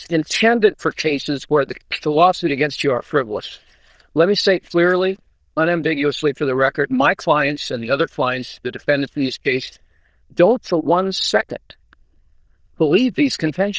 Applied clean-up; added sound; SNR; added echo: neural diffusion model UNIVERSE++.